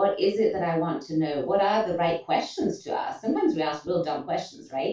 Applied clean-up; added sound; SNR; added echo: none; none; none; reverberation time 0.2 s.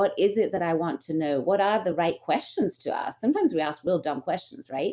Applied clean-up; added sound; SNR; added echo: none; none; none; none.